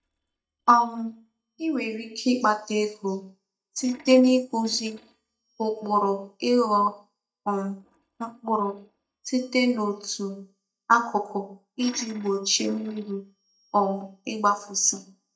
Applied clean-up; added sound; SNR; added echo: neural mask model DeepFilterNet 3.